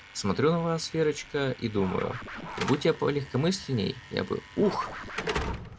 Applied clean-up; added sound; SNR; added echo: none; Scratching (performance technique) + Slam / Alarm; 10 dB; none.